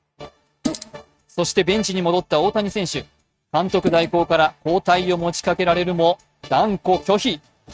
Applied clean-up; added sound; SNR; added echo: neural mask model RNNoise.